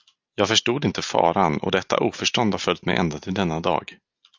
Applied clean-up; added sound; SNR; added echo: none; none; none; none.